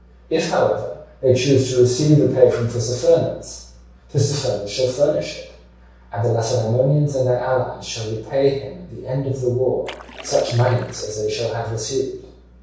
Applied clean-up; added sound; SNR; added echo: none; Splash, splatter; 18 dB; reverberation time 0.6 s.